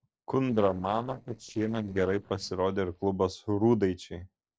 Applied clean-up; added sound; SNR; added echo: neural separator model SepFormer DNS4.